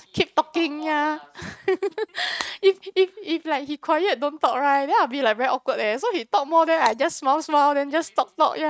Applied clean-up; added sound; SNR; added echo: neural mask model RNNoise.